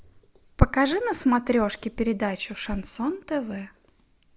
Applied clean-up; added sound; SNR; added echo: none; none; none; none.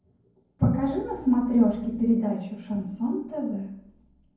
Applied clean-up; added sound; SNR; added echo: none; none; none; reverberation time 0.9 s.